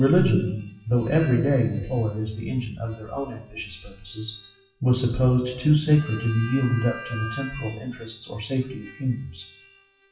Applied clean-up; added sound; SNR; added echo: classical method WPE with log-MMSE.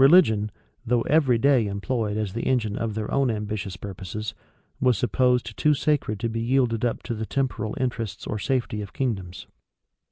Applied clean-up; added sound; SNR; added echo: none; none; none; none.